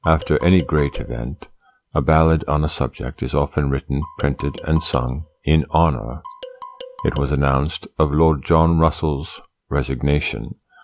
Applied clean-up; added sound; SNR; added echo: none; Marimba, xylophone; 17 dB; none.